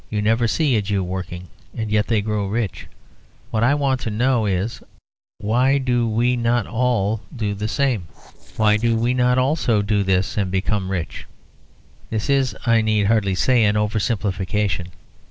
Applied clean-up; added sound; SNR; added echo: neural separator model SepFormer DNS4.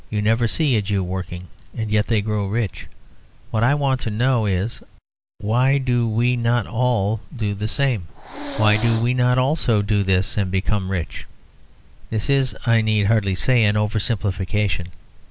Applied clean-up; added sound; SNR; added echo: none; Hiss; 11 dB; none.